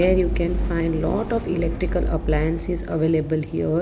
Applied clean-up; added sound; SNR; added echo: none; Engine; 13 dB; none.